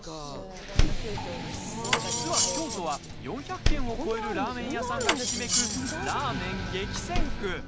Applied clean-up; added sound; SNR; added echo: none; Door + Cutlery, silverware; -2 dB; none.